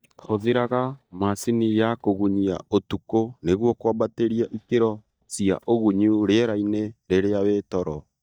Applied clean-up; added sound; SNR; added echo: neural mask model DeepFilterNet 3.